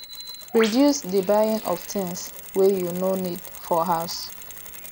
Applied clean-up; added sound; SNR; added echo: none; Bird + Mechanisms; 13 dB; none.